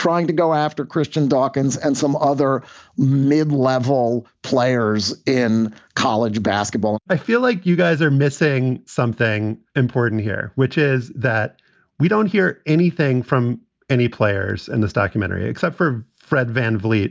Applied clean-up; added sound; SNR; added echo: none; none; none; none.